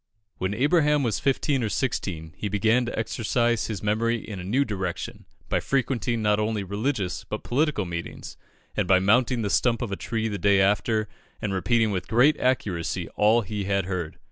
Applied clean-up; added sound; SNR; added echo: none; none; none; none.